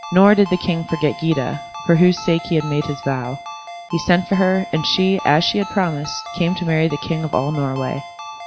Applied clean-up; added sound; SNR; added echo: none; Ringtone; 14 dB; none.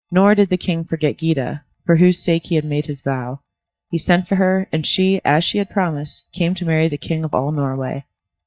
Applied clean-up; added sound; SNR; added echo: neural mask model DeepFilterNet 3.